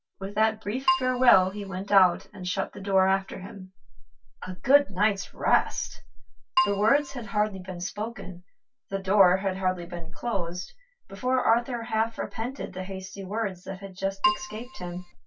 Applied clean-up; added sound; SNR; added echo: none; Keyboard (musical); 4 dB; reverberation time 0.1 s.